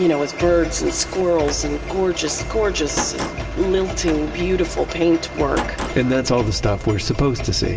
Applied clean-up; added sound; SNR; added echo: none; Slam; 13 dB; reverberation time 1.1 s.